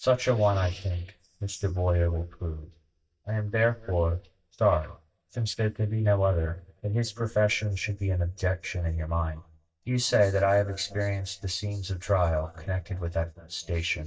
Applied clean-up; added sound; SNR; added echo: neural mask model DeepFilterNet 3.